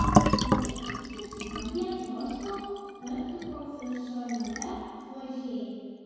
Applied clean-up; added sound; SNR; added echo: none; Fill (with liquid); -4 dB; reverberation time 2.0 s.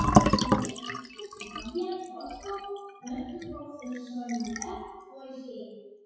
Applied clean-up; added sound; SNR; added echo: classical method WPE with log-MMSE.